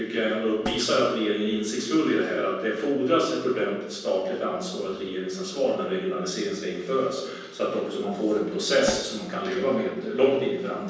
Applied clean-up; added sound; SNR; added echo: none; Snare drum; 14 dB; reverberation time 1.1 s.